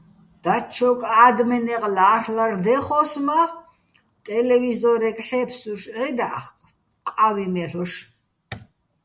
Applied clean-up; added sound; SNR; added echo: none; none; none; none.